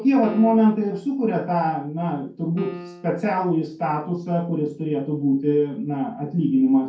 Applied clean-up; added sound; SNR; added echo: none; Piano; 17 dB; reverberation time 0.3 s.